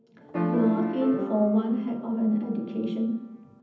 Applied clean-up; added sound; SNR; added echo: none; Piano; 6 dB; reverberation time 0.8 s.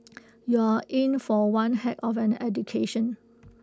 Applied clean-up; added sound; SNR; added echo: none; none; none; none.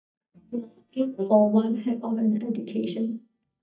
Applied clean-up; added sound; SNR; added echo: neural mask model DeepFilterNet 3.